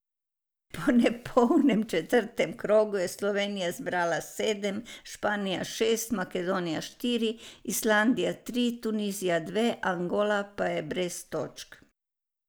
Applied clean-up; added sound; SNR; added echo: none; none; none; none.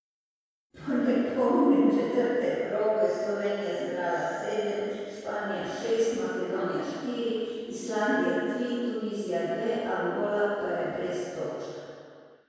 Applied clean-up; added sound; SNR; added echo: none; none; none; reverberation time 2.2 s.